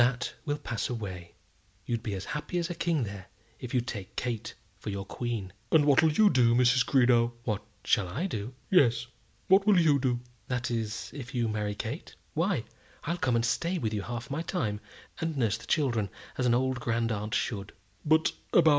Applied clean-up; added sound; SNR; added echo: none; none; none; none.